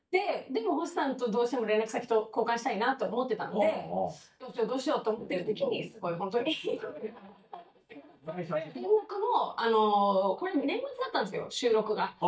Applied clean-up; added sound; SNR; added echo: neural mask model DeepFilterNet 3.